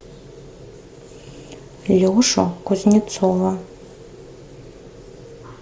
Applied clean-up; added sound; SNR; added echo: none; none; none; none.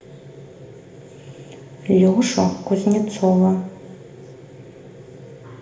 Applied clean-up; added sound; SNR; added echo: none; none; none; reverberation time 0.8 s.